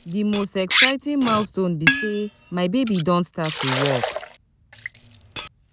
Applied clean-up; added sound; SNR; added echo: none; Liquid; 1 dB; none.